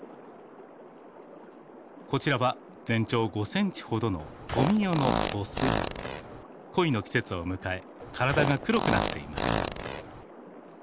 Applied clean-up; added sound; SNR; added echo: none; Fart; 1 dB; none.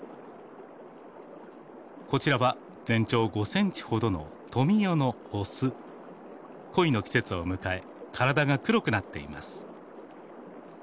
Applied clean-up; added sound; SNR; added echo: none; none; none; none.